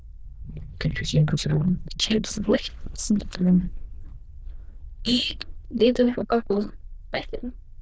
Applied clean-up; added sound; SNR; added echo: neural diffusion model UNIVERSE++.